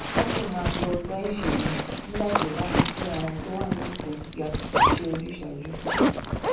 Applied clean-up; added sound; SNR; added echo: none; Zipper (clothing); -5 dB; reverberation time 0.6 s.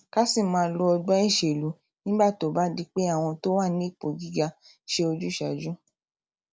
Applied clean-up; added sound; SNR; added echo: none; none; none; none.